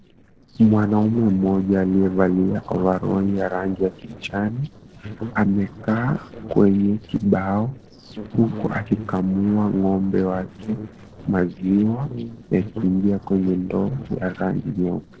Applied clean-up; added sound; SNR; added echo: neural separator model SepFormer DNS4.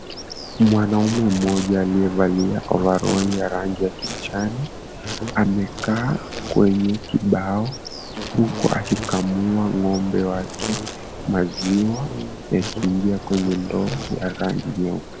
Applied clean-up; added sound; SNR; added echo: none; Brass instrument + Insect; 10 dB; none.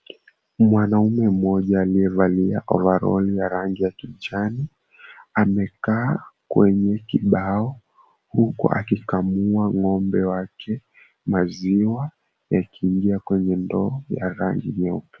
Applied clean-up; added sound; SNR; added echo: none; none; none; none.